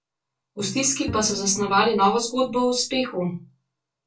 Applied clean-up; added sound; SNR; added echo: none; Bowed string instrument; 15 dB; reverberation time 0.2 s.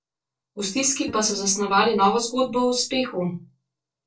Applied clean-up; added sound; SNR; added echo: neural separator model SepFormer DNS4.